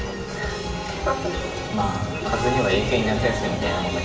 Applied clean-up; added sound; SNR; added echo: none; Motor vehicle (road); 19 dB; reverberation time 2.7 s.